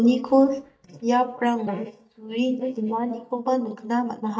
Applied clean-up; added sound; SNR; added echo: neural mask model DeepFilterNet 3.